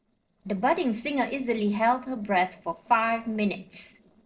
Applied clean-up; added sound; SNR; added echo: neural separator model SepFormer DNS4.